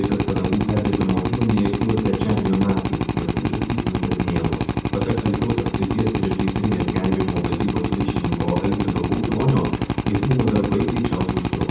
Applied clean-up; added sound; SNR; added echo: none; Drill; -1 dB; reverberation time 0.8 s.